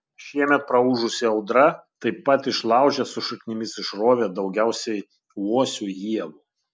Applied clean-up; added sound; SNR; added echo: none; none; none; none.